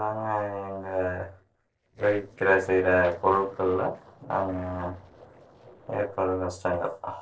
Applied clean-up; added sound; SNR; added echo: neural separator model SepFormer DNS4.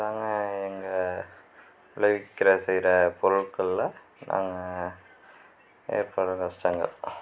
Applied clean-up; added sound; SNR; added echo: none; none; none; none.